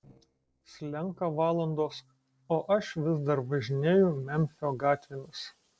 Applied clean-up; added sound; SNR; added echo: neural separator model SepFormer DNS4.